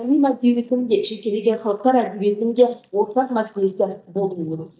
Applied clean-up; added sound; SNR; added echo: neural mask model DeepFilterNet 3.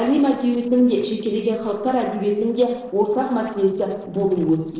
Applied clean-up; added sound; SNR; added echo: neural separator model SepFormer DNS4.